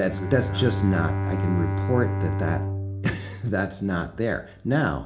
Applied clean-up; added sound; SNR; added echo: none; Bowed string instrument; 2 dB; reverberation time 0.4 s.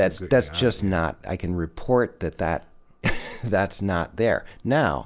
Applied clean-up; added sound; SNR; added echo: none; none; none; none.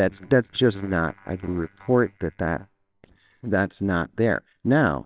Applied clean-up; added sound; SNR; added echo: neural separator model SepFormer WHAMR!.